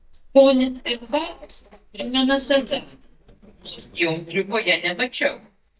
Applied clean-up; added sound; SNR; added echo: neural mask model DeepFilterNet 3.